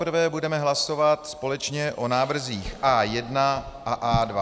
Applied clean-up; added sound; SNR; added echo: none; none; none; none.